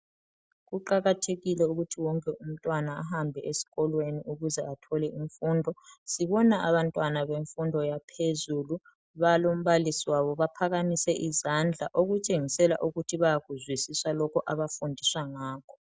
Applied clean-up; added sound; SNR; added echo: none; none; none; none.